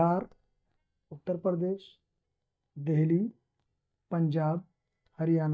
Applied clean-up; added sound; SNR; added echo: neural mask model DeepFilterNet 3.